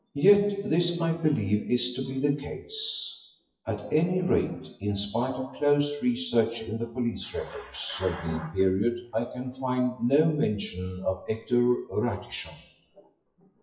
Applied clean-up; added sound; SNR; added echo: classical method WPE with log-MMSE.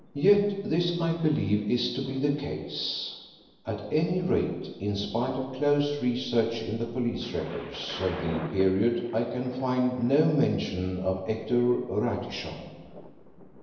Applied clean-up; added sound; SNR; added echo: none; Thunder; 18 dB; reverberation time 1.0 s.